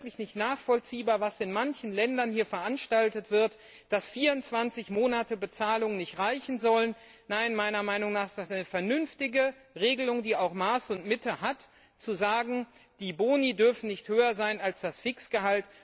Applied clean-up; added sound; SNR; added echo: none; none; none; none.